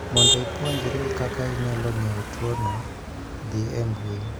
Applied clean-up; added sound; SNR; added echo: none; Motor vehicle (road); 0 dB; none.